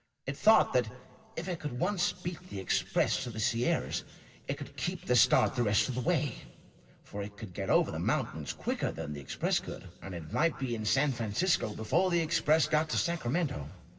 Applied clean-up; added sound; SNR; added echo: none; none; none; reverberation time 2.4 s.